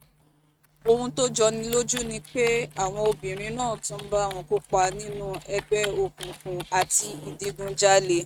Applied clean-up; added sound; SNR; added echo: neural mask model RNNoise.